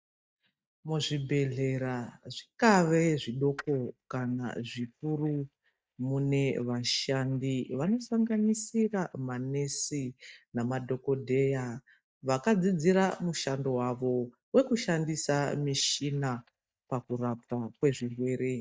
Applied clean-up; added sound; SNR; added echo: neural mask model DeepFilterNet 3.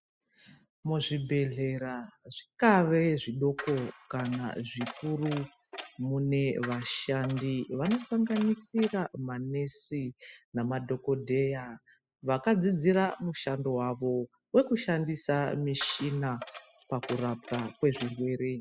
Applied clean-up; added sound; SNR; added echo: classical method spectral subtraction.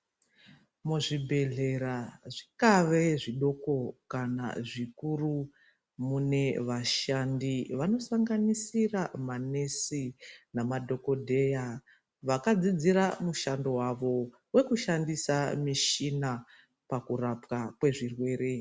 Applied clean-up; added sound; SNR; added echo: none; none; none; none.